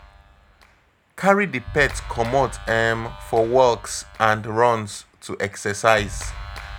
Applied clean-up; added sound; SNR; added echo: none; Clapping; 15 dB; none.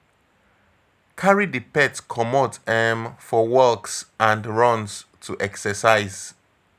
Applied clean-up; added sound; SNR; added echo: none; none; none; none.